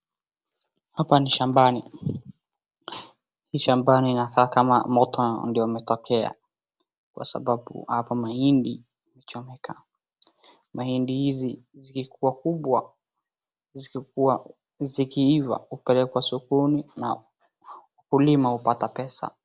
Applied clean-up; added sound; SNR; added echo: none; none; none; none.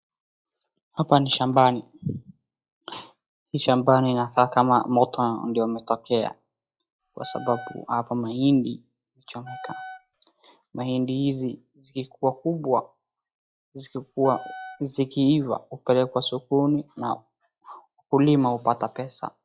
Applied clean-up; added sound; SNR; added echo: classical method log-MMSE.